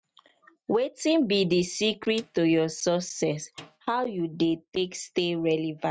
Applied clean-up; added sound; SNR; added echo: neural mask model RNNoise.